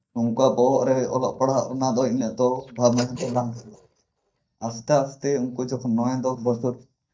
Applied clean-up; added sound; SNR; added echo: neural mask model DeepFilterNet 3.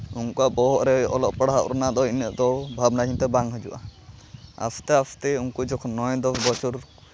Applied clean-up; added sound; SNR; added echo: none; none; none; none.